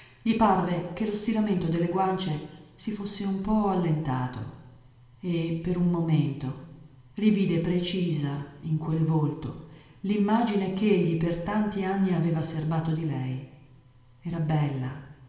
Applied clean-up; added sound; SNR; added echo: none; none; none; reverberation time 1.1 s.